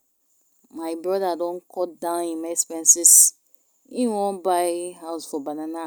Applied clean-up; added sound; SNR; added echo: none; none; none; none.